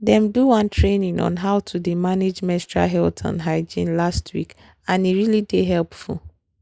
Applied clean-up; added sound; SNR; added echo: neural mask model Resemble Enhance denoiser.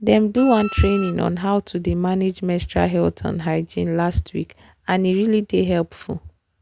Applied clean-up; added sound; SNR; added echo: none; Wind instrument, woodwind instrument; 14 dB; none.